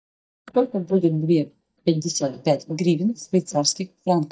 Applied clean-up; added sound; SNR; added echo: neural mask model DeepFilterNet 3.